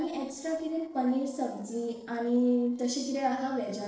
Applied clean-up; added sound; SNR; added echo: neural separator model SepFormer DNS4.